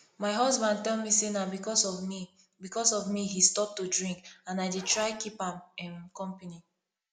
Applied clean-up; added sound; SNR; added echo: none; Zipper (clothing); 16 dB; none.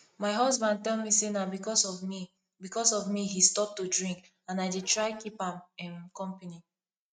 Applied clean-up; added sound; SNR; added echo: neural mask model RNNoise.